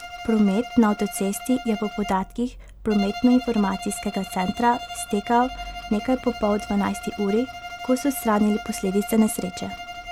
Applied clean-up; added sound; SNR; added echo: none; Bowed string instrument; 13 dB; none.